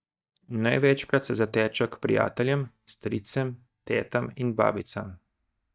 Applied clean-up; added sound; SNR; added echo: neural mask model DeepFilterNet 3.